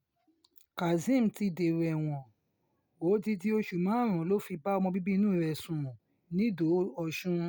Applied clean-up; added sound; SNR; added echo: none; none; none; none.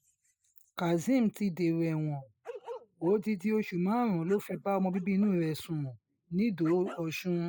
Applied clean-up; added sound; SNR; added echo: neural mask model Resemble Enhance denoiser.